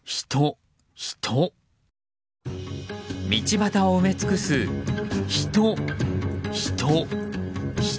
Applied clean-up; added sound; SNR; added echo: none; none; none; none.